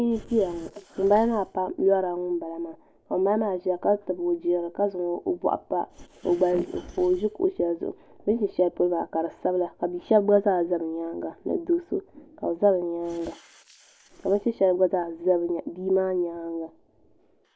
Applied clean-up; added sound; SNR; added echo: neural mask model Resemble Enhance denoiser.